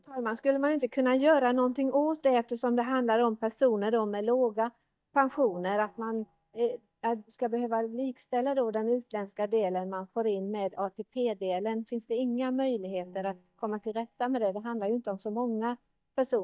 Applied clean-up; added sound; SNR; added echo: neural mask model DeepFilterNet 3.